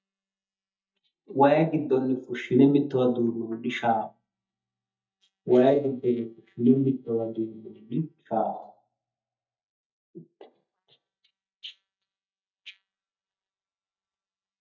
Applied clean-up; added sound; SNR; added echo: neural mask model DeepFilterNet 3.